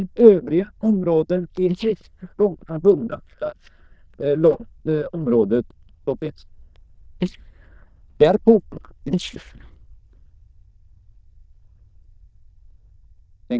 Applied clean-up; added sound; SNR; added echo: neural diffusion model UNIVERSE++.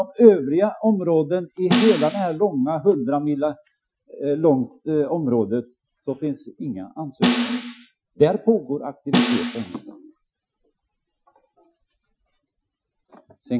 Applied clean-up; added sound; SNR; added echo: classical method Wiener filter.